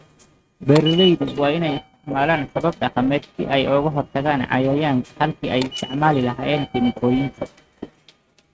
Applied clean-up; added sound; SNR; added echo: neural mask model RNNoise.